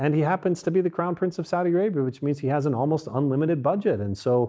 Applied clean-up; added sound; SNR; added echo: none; none; none; none.